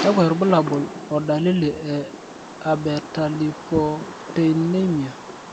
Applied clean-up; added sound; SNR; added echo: none; Fireworks; 12 dB; none.